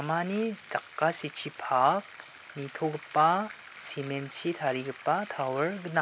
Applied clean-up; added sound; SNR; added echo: none; Bathtub (filling or washing); 17 dB; none.